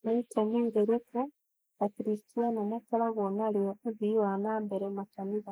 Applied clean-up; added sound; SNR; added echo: neural mask model Resemble Enhance denoiser.